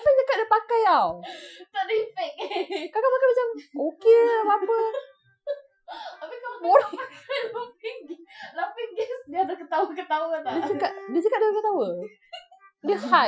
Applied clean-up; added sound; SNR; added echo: classical method Wiener filter.